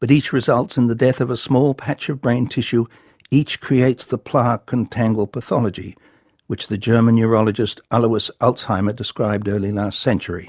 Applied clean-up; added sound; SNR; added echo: none; none; none; none.